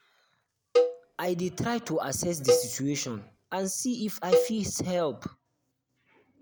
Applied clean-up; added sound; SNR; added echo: none; Cowbell; -2 dB; none.